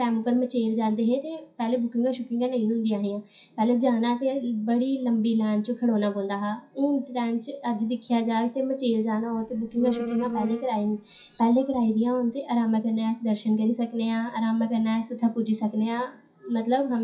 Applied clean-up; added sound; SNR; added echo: classical method WPE with log-MMSE.